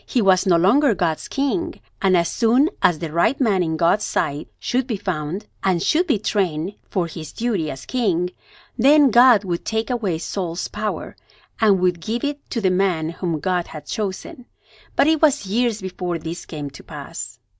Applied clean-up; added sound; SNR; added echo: none; none; none; none.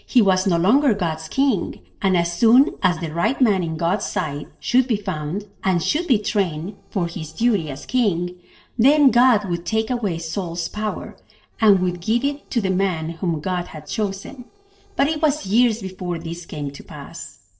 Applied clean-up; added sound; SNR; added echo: neural separator model SepFormer DNS4.